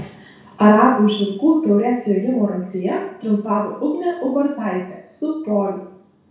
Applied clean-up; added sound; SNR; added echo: none; none; none; reverberation time 0.6 s.